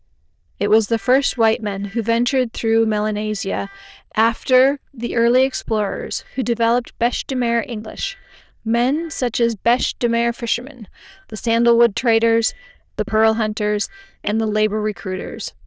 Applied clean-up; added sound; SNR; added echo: neural diffusion model UNIVERSE++.